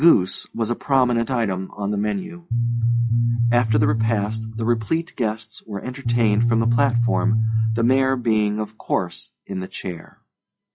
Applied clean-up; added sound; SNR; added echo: classical method log-MMSE.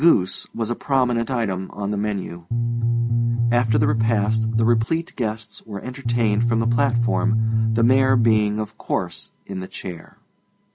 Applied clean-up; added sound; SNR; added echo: none; Bass guitar; -4 dB; none.